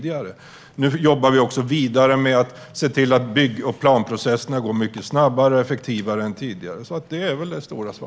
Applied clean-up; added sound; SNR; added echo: none; none; none; none.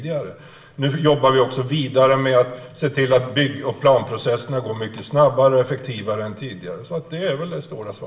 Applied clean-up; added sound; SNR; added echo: none; none; none; reverberation time 0.7 s.